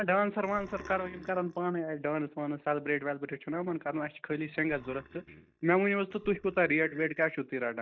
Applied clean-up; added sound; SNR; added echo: neural mask model DeepFilterNet 3.